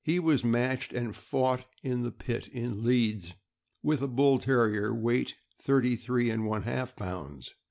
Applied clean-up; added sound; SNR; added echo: none; none; none; none.